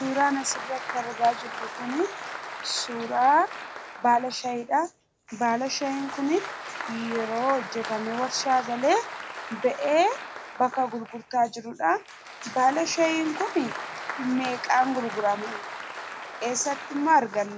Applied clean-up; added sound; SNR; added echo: none; Applause; 11 dB; none.